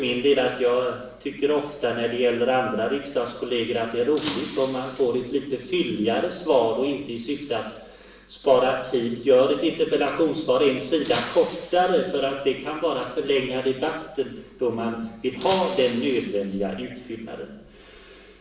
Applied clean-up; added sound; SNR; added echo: none; Shatter; 11 dB; reverberation time 0.7 s.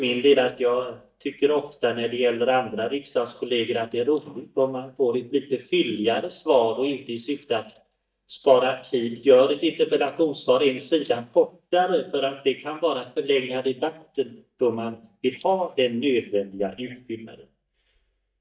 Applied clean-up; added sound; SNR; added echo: neural mask model DeepFilterNet 3.